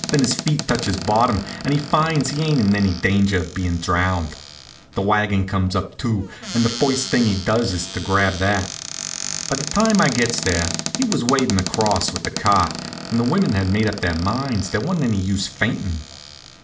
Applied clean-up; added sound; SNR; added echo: none; Cupboard open or close; 10 dB; reverberation time 0.4 s.